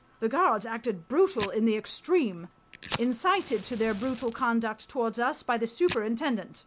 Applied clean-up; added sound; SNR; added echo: none; Fire; 17 dB; none.